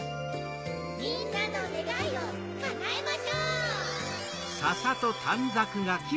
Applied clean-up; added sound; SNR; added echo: none; none; none; none.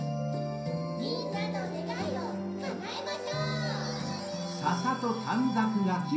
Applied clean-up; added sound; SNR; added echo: none; none; none; reverberation time 0.6 s.